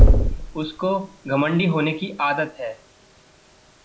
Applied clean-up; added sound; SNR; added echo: none; Knock; -4 dB; none.